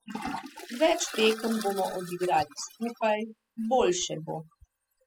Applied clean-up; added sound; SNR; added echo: classical method spectral subtraction.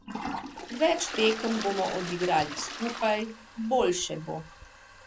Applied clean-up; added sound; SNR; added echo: none; Toilet flush; 9 dB; none.